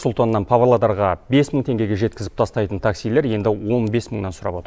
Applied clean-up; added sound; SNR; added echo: none; none; none; none.